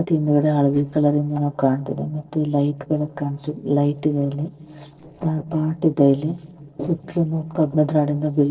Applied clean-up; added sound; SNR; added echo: neural separator model SepFormer DNS4.